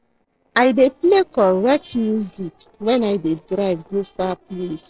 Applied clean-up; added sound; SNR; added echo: neural separator model SepFormer DNS4.